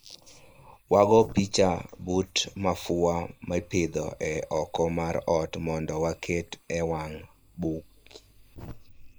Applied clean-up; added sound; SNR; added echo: neural mask model Resemble Enhance denoiser.